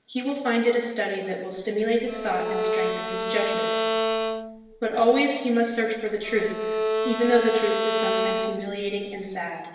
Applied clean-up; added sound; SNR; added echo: none; Bowed string instrument; 2 dB; reverberation time 1.2 s.